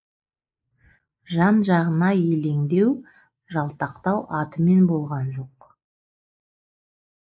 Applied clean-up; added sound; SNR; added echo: neural mask model Resemble Enhance denoiser.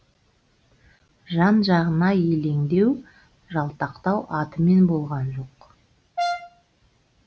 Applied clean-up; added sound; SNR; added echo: none; Brass instrument; 6 dB; none.